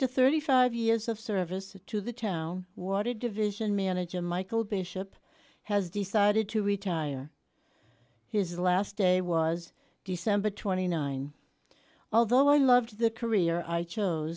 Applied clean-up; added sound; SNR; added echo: none; none; none; none.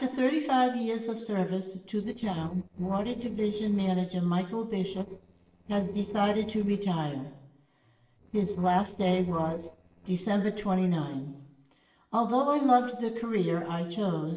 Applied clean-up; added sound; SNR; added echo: neural separator model SepFormer DNS4.